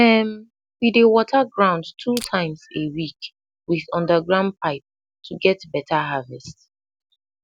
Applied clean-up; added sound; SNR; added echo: none; Crushing; 13 dB; none.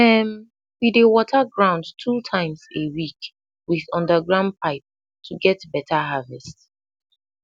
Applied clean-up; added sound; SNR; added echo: none; none; none; none.